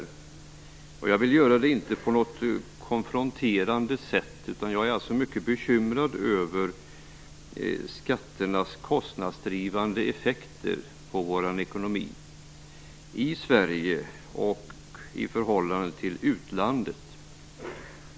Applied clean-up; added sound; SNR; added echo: none; none; none; none.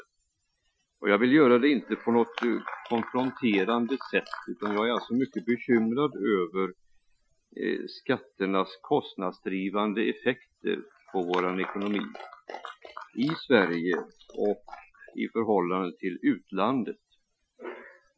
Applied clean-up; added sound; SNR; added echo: classical method Wiener filter.